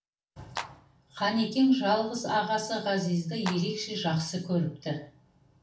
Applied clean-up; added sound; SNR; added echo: none; Clapping; 11 dB; reverberation time 0.4 s.